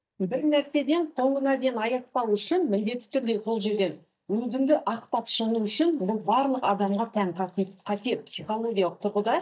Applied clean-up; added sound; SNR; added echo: neural mask model DeepFilterNet 3.